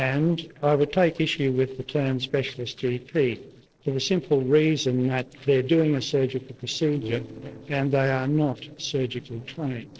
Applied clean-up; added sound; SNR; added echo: neural separator model SepFormer DNS4.